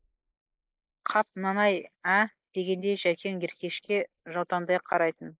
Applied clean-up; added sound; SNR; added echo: neural mask model Resemble Enhance denoiser.